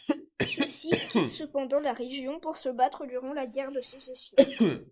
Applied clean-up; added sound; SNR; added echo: neural mask model Resemble Enhance denoiser.